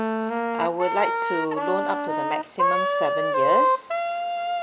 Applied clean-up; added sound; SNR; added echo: none; Wind instrument, woodwind instrument; -4 dB; none.